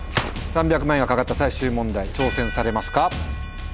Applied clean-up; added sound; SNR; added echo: none; Gunshot, gunfire; 14 dB; none.